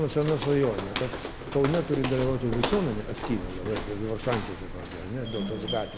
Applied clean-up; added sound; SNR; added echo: none; Walk, footsteps; 6 dB; none.